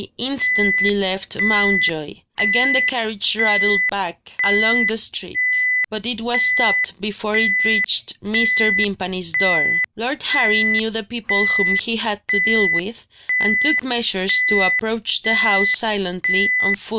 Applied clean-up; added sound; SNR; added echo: none; Alarm; -2 dB; none.